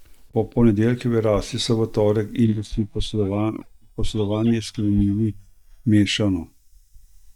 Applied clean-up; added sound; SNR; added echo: neural mask model DeepFilterNet 3.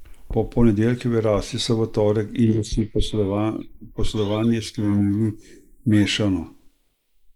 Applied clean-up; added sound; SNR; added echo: neural mask model Resemble Enhance denoiser.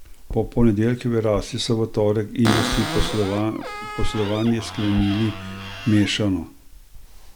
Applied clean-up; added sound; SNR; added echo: none; Cupboard open or close; 7 dB; none.